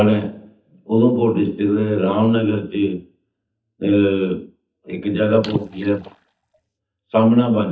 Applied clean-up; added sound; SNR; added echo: neural mask model DeepFilterNet 3.